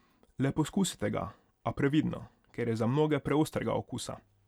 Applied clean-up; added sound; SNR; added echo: none; none; none; none.